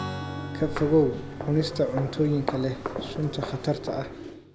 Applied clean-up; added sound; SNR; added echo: none; Walk, footsteps + Strum; 8 dB; none.